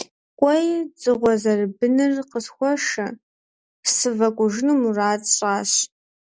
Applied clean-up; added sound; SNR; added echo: none; none; none; none.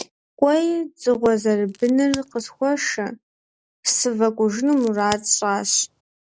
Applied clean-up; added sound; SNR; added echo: none; Crack; 19 dB; none.